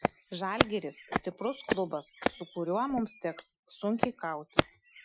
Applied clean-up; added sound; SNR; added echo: classical method Wiener filter.